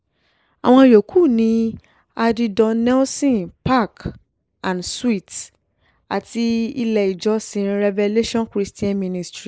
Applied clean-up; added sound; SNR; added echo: neural mask model Resemble Enhance denoiser.